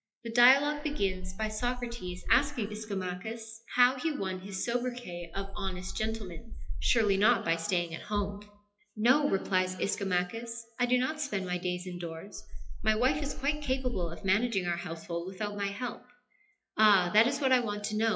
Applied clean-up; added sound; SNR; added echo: classical method WPE with log-MMSE.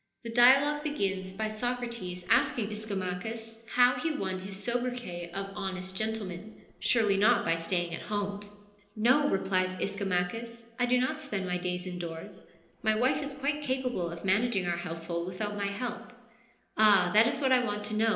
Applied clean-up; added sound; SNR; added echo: neural separator model SepFormer DNS4.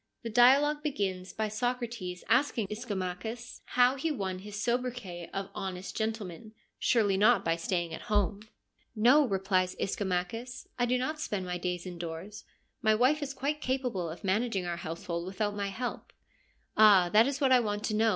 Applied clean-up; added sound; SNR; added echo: none; none; none; none.